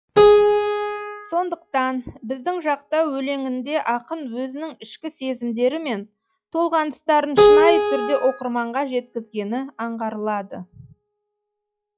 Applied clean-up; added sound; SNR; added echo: classical method log-MMSE.